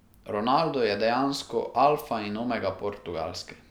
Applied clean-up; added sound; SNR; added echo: none; none; none; none.